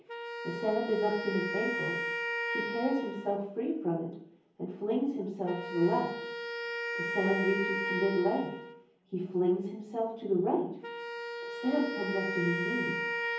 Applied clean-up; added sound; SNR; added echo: none; Wind instrument, woodwind instrument; 5 dB; reverberation time 0.7 s.